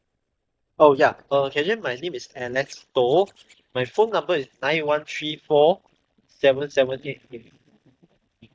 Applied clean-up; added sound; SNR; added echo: neural mask model DeepFilterNet 3.